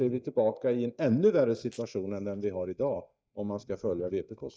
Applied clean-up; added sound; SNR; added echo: neural mask model DeepFilterNet 3.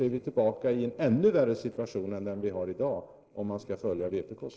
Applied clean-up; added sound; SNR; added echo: neural separator model SepFormer DNS4.